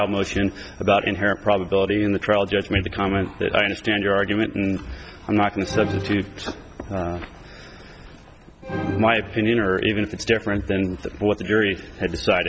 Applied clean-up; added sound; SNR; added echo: none; Musical instrument; 10 dB; none.